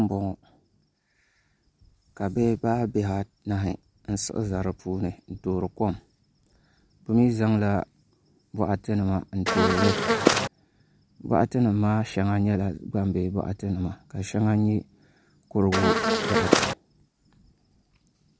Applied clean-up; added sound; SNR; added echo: none; Buzz; -5 dB; none.